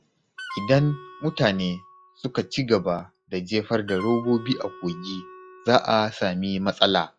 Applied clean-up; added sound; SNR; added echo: classical method log-MMSE.